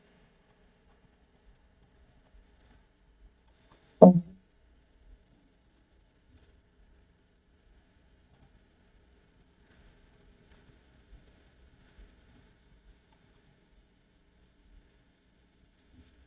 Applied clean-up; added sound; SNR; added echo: neural mask model DeepFilterNet 3.